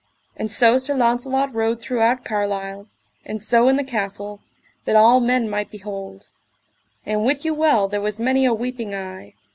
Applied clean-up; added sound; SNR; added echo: none; none; none; none.